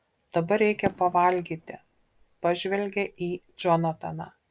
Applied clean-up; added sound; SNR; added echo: none; Fireworks; 17 dB; none.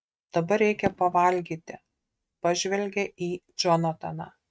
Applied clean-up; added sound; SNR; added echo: neural mask model RNNoise.